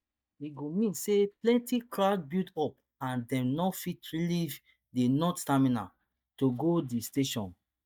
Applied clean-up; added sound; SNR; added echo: neural mask model DeepFilterNet 3.